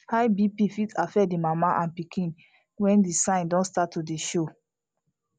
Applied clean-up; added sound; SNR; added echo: none; none; none; none.